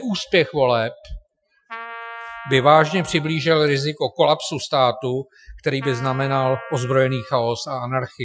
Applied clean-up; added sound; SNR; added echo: classical method Wiener filter.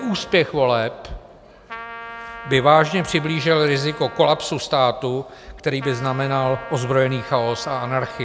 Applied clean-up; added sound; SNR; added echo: none; Trumpet; 16 dB; none.